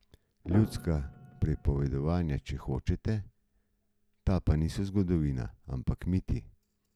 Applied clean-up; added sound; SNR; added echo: none; Piano; 14 dB; none.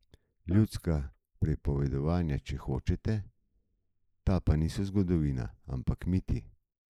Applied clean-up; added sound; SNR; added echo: neural mask model Resemble Enhance denoiser.